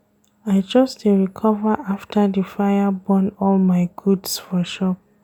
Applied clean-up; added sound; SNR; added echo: none; none; none; none.